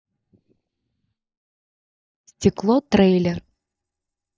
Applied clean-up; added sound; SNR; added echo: neural mask model DeepFilterNet 3.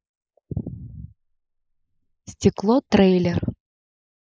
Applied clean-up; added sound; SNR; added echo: neural mask model Resemble Enhance denoiser.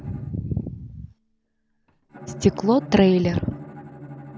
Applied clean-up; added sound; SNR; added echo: none; Bowed string instrument; 16 dB; none.